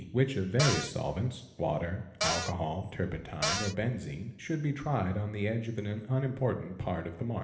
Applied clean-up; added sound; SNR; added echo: none; Cupboard open or close; 0 dB; reverberation time 1.1 s.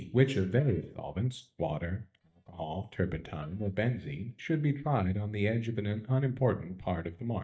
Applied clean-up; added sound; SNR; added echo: neural mask model DeepFilterNet 3.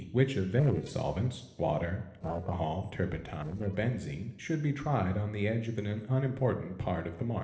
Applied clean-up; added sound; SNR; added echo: neural separator model SepFormer DNS4.